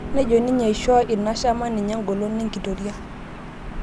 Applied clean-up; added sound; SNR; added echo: none; Gull, seagull / Ocean + Piano; 10 dB; none.